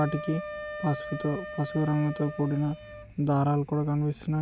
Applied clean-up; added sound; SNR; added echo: none; Wind instrument, woodwind instrument; 12 dB; none.